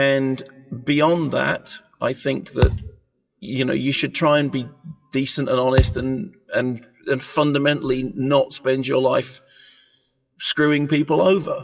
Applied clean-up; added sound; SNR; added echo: classical method WPE with log-MMSE.